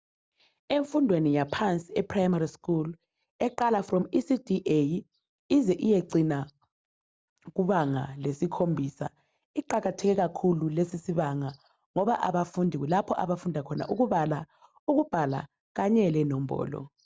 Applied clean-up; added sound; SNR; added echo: none; none; none; none.